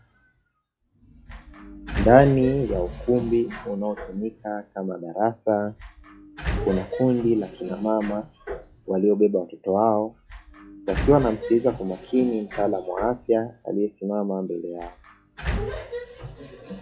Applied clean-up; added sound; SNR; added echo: classical method log-MMSE.